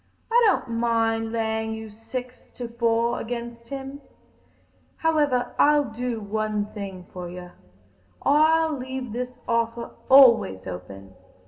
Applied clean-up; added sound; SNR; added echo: none; none; none; reverberation time 0.6 s.